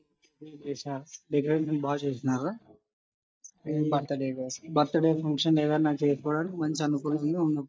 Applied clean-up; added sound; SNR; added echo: neural mask model DeepFilterNet 3.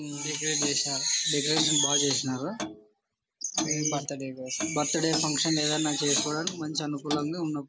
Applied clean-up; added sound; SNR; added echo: none; Clock; 12 dB; none.